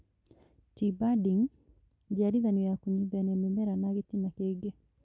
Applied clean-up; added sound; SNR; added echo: none; none; none; none.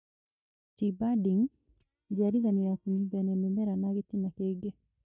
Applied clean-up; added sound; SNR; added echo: neural mask model DeepFilterNet 3.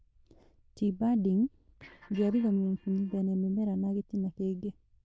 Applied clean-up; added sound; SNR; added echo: neural diffusion model UNIVERSE++.